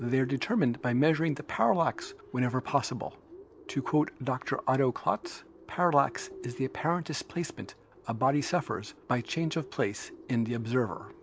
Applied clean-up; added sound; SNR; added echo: none; Bird; 19 dB; none.